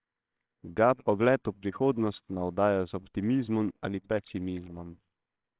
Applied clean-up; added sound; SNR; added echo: neural separator model SepFormer WHAMR!.